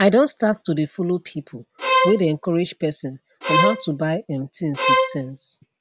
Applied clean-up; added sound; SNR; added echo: none; Bowed string instrument; 0 dB; none.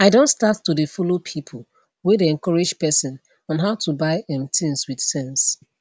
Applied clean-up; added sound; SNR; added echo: none; none; none; none.